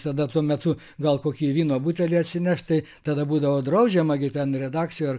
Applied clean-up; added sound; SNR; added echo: none; none; none; none.